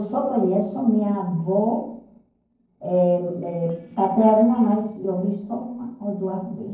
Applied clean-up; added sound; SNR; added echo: neural separator model SepFormer DNS4.